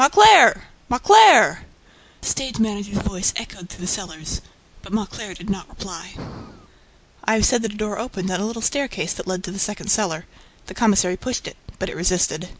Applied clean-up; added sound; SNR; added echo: none; none; none; none.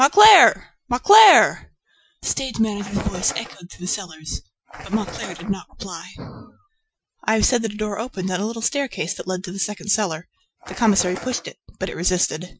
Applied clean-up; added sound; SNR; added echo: classical method Wiener filter.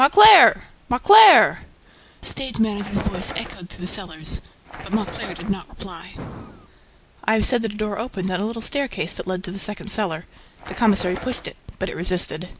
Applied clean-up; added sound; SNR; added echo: none; Bird; 13 dB; none.